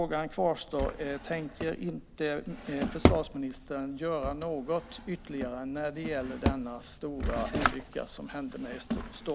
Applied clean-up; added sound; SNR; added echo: none; Drawer open or close; 1 dB; none.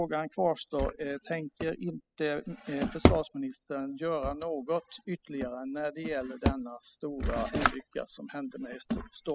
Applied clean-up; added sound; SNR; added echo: classical method spectral subtraction.